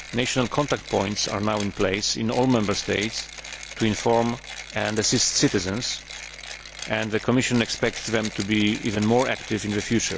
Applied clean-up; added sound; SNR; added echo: none; Mechanisms; 14 dB; none.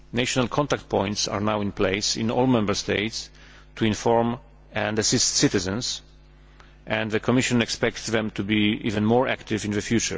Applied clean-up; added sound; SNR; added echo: none; none; none; none.